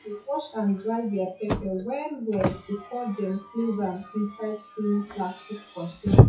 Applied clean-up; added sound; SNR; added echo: classical method WPE with log-MMSE.